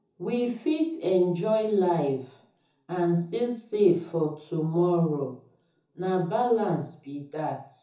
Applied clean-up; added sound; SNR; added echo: none; none; none; reverberation time 0.5 s.